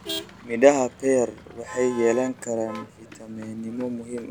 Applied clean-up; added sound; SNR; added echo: none; Motor vehicle (road); 15 dB; none.